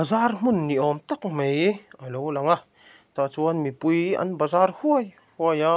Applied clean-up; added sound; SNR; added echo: none; none; none; none.